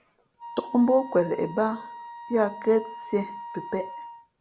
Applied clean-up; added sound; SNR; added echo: none; Wind instrument, woodwind instrument; 14 dB; none.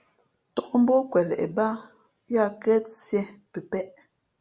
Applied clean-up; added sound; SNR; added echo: none; none; none; none.